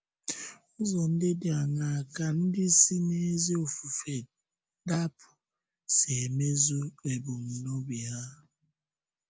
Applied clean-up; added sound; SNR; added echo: none; none; none; none.